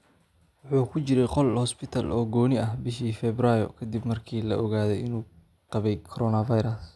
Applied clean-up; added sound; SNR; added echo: none; none; none; none.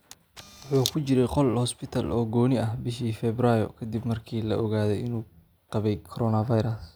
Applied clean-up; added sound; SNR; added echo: none; Camera; 11 dB; none.